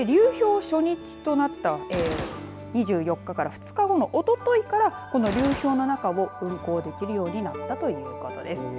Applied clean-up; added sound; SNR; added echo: none; Gunshot, gunfire; 14 dB; none.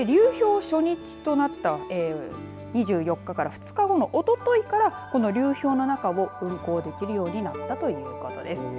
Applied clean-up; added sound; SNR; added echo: none; none; none; none.